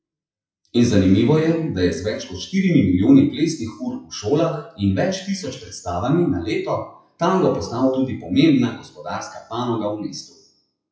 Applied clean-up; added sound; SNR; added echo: classical method WPE with log-MMSE.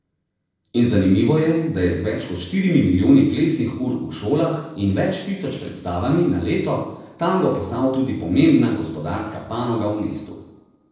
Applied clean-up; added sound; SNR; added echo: neural separator model SepFormer DNS4.